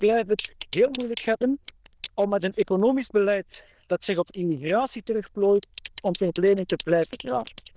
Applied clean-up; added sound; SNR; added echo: neural diffusion model UNIVERSE++.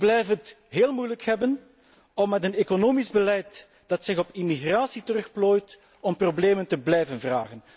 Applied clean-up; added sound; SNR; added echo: none; none; none; none.